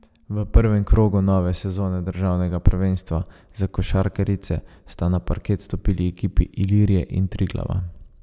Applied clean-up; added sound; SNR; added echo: none; none; none; none.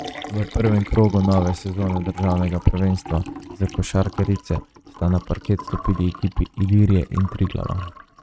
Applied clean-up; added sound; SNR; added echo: neural mask model RNNoise.